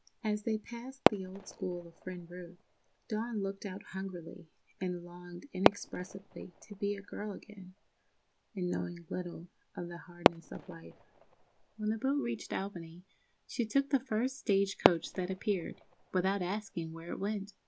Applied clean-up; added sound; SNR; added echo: none; Fireworks; 2 dB; none.